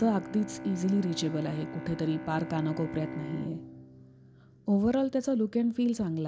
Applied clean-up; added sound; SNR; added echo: none; Bowed string instrument; 12 dB; none.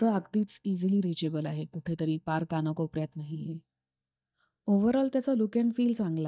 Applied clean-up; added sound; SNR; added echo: neural mask model DeepFilterNet 3.